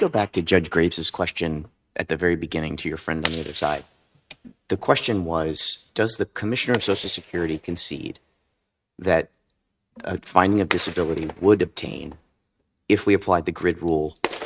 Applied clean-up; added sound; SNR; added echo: neural mask model RNNoise.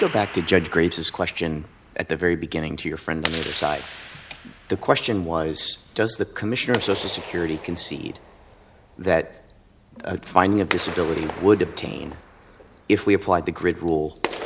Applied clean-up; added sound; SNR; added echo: none; Clapping; 13 dB; none.